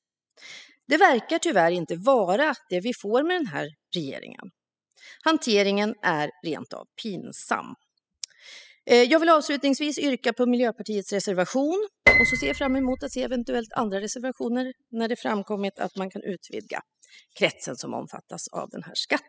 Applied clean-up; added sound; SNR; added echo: classical method spectral subtraction.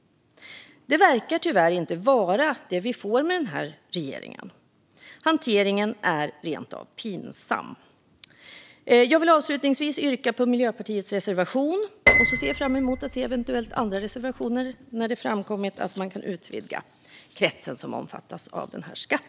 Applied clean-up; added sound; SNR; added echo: none; Piano; 1 dB; none.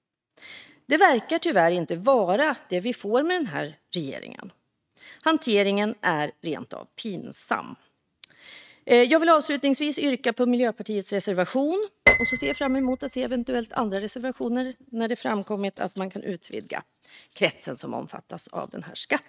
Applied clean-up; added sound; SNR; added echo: neural mask model RNNoise.